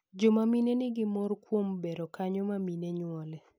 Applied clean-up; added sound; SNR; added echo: none; none; none; none.